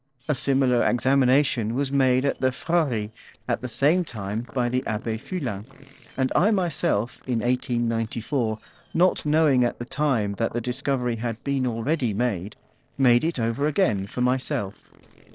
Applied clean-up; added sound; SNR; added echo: neural separator model SepFormer DNS4.